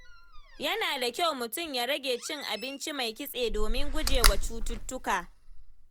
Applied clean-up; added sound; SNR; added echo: none; Slam; -3 dB; none.